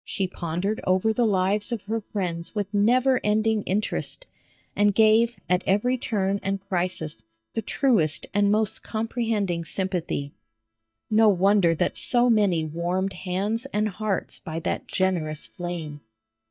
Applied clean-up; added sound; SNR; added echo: neural mask model DeepFilterNet 3.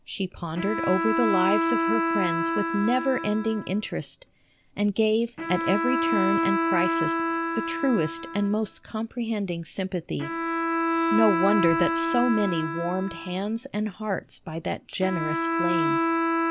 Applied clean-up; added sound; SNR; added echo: none; Bowed string instrument; 0 dB; none.